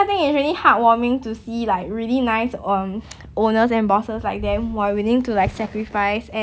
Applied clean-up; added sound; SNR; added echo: none; none; none; none.